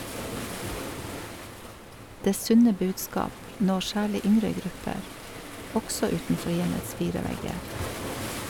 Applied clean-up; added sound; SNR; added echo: none; Waves, surf; 9 dB; none.